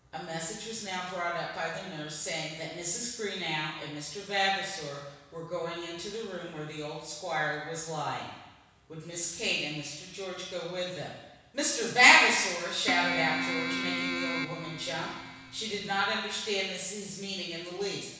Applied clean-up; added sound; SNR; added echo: none; Keyboard (musical); 3 dB; reverberation time 1.1 s.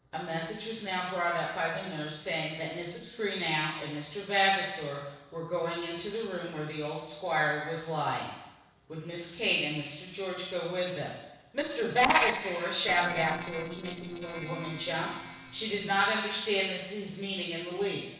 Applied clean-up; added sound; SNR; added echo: neural separator model SepFormer DNS4.